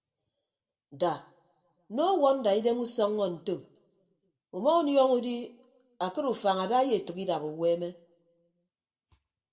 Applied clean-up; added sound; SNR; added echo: none; none; none; reverberation time 0.6 s.